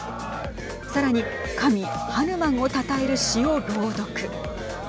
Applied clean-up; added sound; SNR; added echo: none; none; none; none.